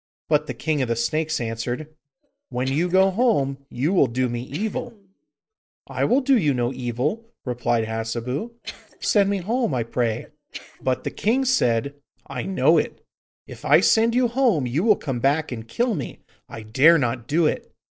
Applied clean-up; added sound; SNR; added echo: neural separator model SepFormer DNS4.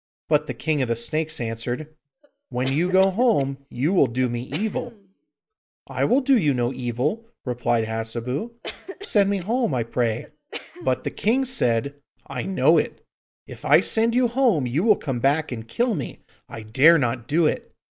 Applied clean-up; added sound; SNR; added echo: none; Cough; 17 dB; none.